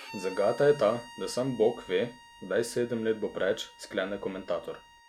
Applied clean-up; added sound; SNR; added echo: none; Bowed string instrument; 20 dB; none.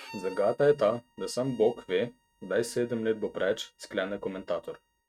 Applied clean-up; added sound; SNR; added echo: neural mask model RNNoise.